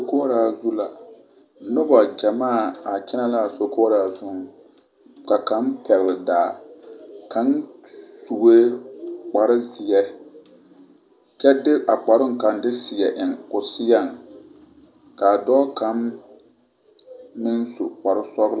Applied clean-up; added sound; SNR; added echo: none; none; none; none.